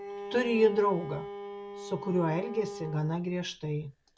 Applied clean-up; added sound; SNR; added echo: none; Bowed string instrument; 11 dB; none.